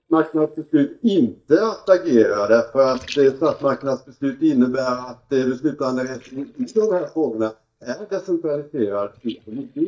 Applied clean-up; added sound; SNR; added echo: neural mask model DeepFilterNet 3.